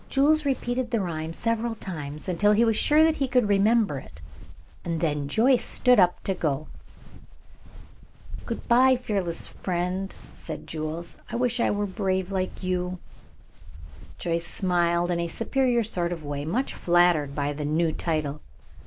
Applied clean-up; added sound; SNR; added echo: none; Walk, footsteps; 12 dB; none.